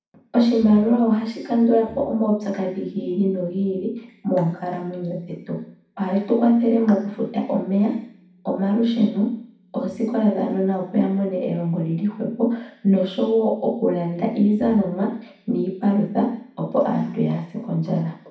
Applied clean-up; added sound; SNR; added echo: none; Brass instrument; 20 dB; reverberation time 0.6 s.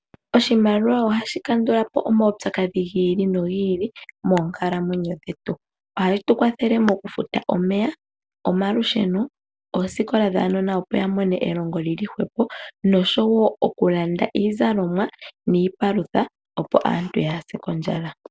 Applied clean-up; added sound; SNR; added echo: none; none; none; none.